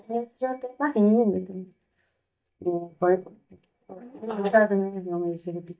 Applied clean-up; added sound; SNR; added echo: neural mask model DeepFilterNet 3.